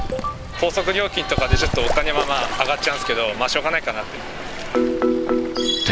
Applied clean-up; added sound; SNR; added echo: none; Bird / Fowl; 5 dB; none.